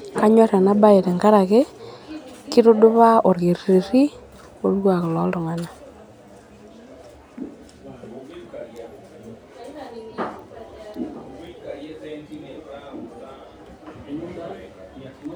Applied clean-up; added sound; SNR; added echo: none; none; none; none.